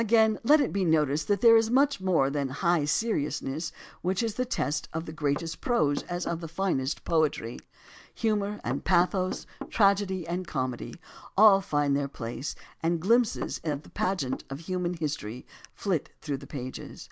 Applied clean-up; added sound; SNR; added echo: none; Knock / Wood; 16 dB; none.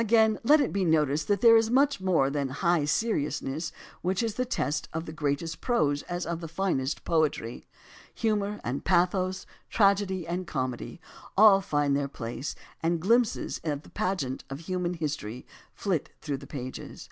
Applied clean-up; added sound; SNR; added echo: none; none; none; none.